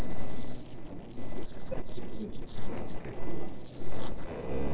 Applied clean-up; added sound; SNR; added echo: neural separator model SepFormer DNS4.